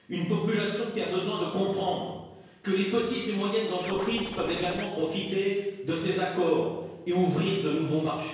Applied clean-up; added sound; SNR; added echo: none; Scratching (performance technique); 11 dB; reverberation time 1.0 s.